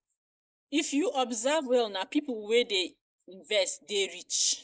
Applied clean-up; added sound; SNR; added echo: neural mask model Resemble Enhance denoiser.